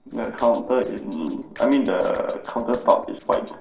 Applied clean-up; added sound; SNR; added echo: neural separator model SepFormer DNS4.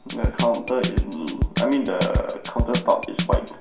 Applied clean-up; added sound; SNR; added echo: none; Drum kit; 1 dB; reverberation time 0.5 s.